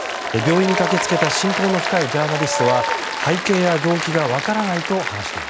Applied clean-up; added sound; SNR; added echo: none; Applause; 3 dB; none.